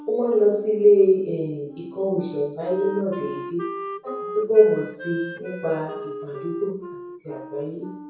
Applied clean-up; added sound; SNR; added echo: none; Wind instrument, woodwind instrument; 14 dB; reverberation time 0.6 s.